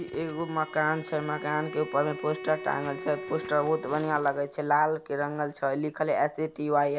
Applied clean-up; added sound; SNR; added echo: none; Bowed string instrument; 14 dB; none.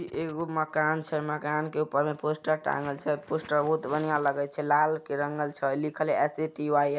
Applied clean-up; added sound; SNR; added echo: none; none; none; none.